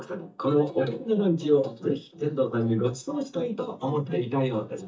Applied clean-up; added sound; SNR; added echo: neural mask model DeepFilterNet 3.